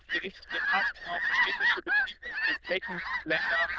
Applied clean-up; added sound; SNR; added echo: neural diffusion model UNIVERSE++.